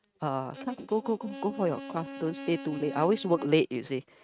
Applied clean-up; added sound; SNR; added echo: neural mask model RNNoise.